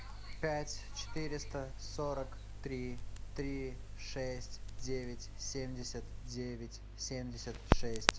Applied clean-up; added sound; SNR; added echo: none; Crackle; -3 dB; none.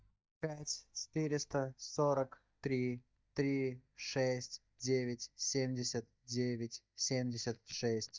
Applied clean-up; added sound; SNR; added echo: neural mask model DeepFilterNet 3.